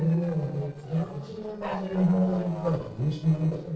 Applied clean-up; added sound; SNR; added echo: neural separator model SepFormer DNS4.